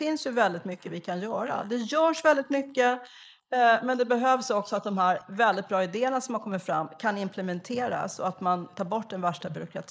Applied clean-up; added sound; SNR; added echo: neural mask model Resemble Enhance denoiser.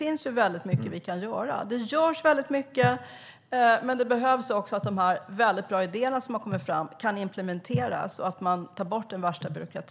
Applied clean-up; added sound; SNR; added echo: none; none; none; none.